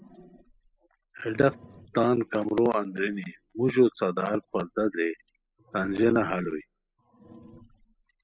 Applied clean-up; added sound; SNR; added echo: classical method spectral subtraction.